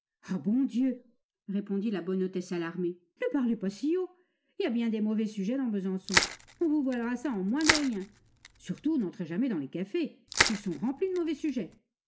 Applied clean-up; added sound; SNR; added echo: none; Crushing; 2 dB; none.